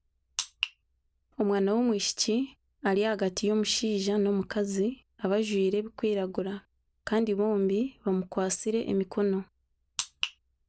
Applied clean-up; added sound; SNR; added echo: none; none; none; none.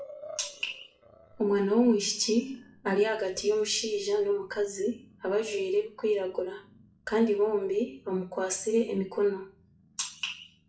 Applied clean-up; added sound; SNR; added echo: classical method WPE with log-MMSE.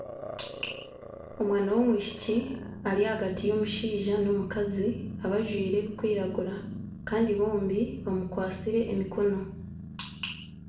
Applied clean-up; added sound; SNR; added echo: none; Growling; 10 dB; reverberation time 0.5 s.